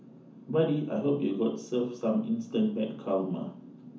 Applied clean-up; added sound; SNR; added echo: none; none; none; reverberation time 0.9 s.